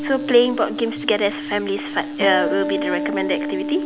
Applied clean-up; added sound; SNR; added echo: none; Acoustic guitar; 4 dB; none.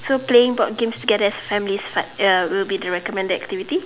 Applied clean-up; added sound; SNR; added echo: none; none; none; none.